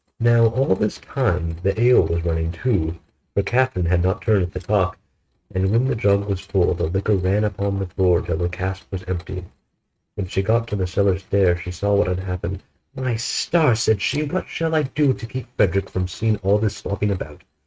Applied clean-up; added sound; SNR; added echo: neural mask model RNNoise.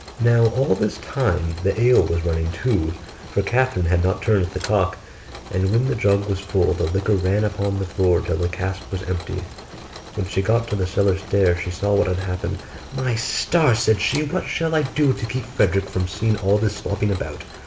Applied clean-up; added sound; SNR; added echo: none; Mechanisms; 19 dB; none.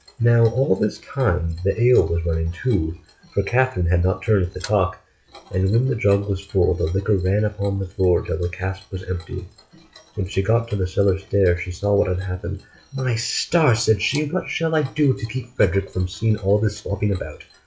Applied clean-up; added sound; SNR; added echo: classical method log-MMSE.